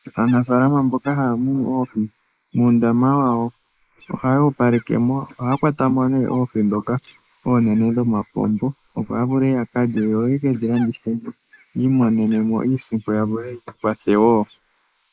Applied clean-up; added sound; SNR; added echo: neural mask model Resemble Enhance denoiser.